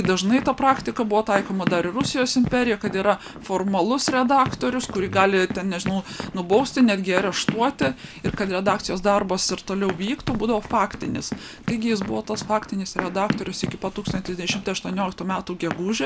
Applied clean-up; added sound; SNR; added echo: none; Run; 10 dB; none.